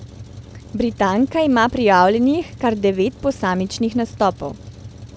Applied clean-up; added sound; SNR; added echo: none; Truck; 18 dB; none.